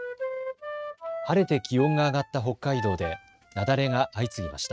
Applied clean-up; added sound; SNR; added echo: neural mask model RNNoise.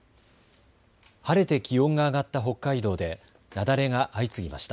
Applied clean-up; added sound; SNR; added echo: none; none; none; none.